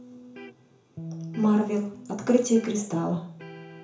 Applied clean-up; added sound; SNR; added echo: none; Electric guitar; 15 dB; reverberation time 0.7 s.